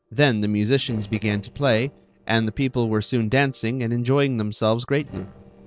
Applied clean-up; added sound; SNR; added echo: neural separator model SepFormer DNS4.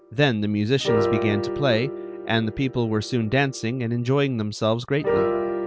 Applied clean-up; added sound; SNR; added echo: none; Piano; 5 dB; none.